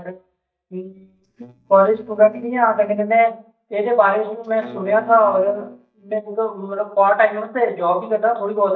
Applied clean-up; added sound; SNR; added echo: neural mask model DeepFilterNet 3.